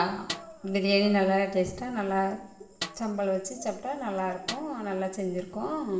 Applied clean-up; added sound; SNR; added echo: none; Snare drum; 12 dB; reverberation time 0.8 s.